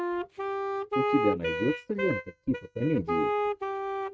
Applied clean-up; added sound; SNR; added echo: neural mask model RNNoise.